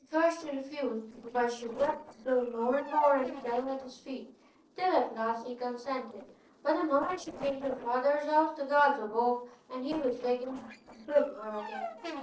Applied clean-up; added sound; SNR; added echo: neural separator model SepFormer DNS4.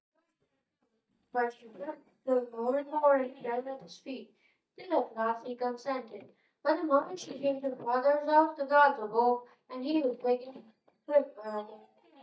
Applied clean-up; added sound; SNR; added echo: neural mask model DeepFilterNet 3.